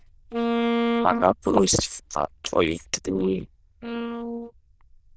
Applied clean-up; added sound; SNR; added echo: neural diffusion model UNIVERSE++.